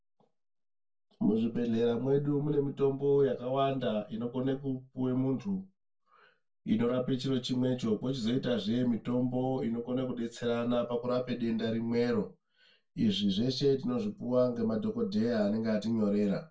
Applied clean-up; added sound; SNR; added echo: none; none; none; reverberation time 0.2 s.